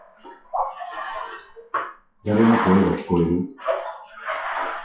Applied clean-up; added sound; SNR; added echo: classical method WPE with log-MMSE.